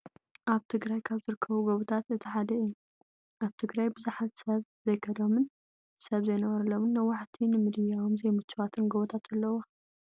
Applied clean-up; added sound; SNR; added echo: none; none; none; none.